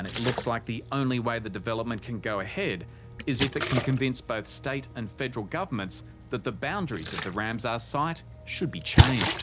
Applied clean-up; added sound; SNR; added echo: none; Splash, splatter; 2 dB; none.